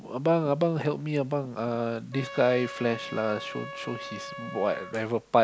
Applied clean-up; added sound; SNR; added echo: none; Trumpet; 13 dB; none.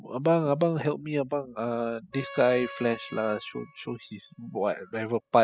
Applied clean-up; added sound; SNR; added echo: classical method spectral subtraction.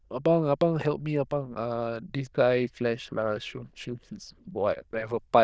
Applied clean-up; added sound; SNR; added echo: neural diffusion model UNIVERSE++.